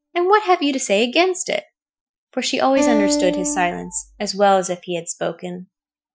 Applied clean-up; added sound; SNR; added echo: classical method Wiener filter.